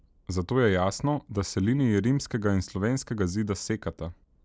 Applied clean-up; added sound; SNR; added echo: none; none; none; none.